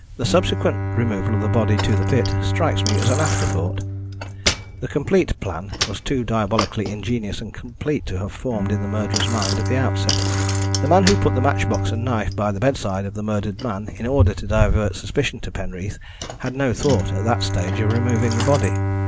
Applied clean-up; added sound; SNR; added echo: none; Bicycle + Bowed string instrument; 1 dB; none.